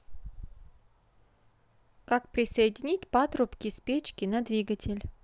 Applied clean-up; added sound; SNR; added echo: none; none; none; none.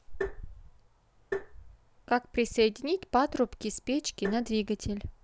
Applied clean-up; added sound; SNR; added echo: none; Tap; 7 dB; none.